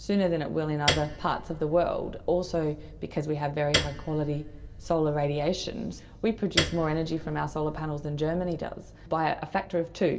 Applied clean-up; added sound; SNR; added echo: none; Piano; 7 dB; reverberation time 1.1 s.